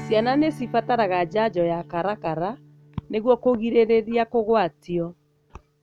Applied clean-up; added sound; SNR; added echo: none; Strum; 19 dB; none.